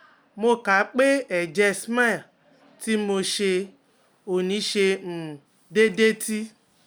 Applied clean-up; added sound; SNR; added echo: none; none; none; none.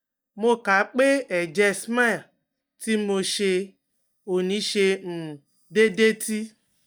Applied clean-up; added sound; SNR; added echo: neural mask model DeepFilterNet 3.